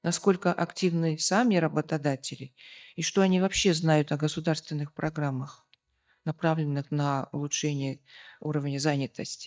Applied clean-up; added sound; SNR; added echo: neural mask model DeepFilterNet 3.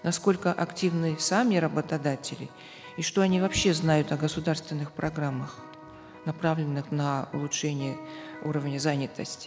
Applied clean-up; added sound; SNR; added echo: none; Electric guitar; 19 dB; none.